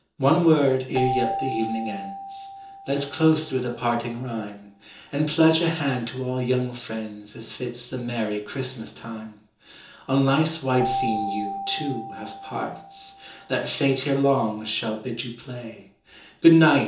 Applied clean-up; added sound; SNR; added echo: none; Keyboard (musical); 11 dB; reverberation time 0.6 s.